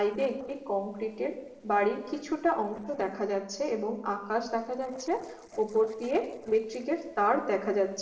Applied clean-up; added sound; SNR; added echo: neural separator model SepFormer DNS4.